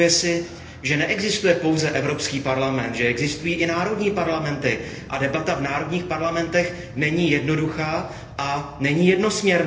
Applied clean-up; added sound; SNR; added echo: none; Motorcycle; 17 dB; reverberation time 1.4 s.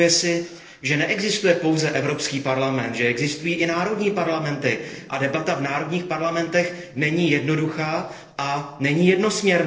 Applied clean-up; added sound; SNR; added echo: neural separator model SepFormer DNS4.